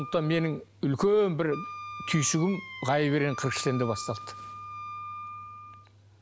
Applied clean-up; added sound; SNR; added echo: none; Wind instrument, woodwind instrument; 12 dB; none.